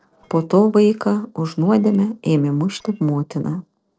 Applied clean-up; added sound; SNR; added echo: neural separator model SepFormer DNS4.